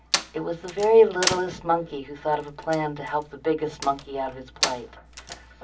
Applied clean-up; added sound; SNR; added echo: none; Slam; 8 dB; reverberation time 0.4 s.